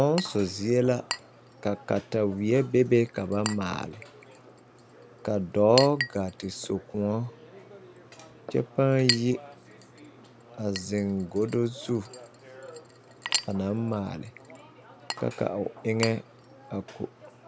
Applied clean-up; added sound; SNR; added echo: none; Chink, clink; 11 dB; none.